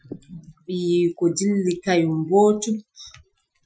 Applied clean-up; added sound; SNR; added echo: classical method Wiener filter.